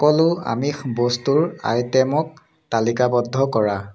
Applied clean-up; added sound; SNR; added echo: none; none; none; none.